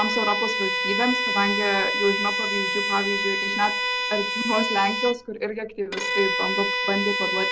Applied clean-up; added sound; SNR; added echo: none; Bowed string instrument; -1 dB; none.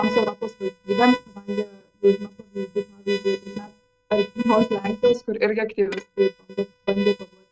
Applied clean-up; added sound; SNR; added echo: neural mask model RNNoise.